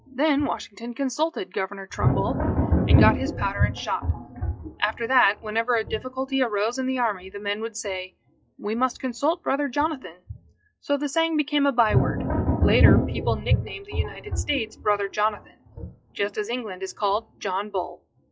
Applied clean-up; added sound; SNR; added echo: classical method log-MMSE.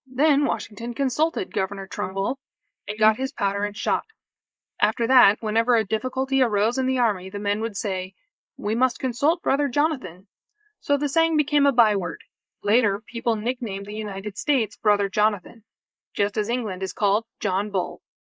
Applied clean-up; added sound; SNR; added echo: neural mask model Resemble Enhance denoiser.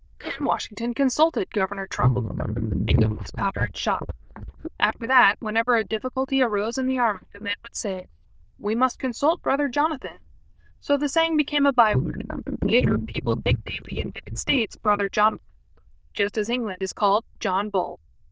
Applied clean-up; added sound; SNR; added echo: neural diffusion model UNIVERSE++.